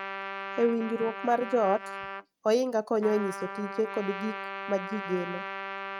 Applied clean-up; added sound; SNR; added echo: neural mask model RNNoise.